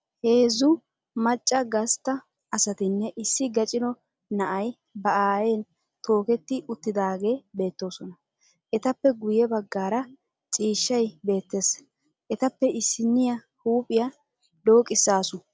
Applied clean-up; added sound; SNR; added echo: none; none; none; none.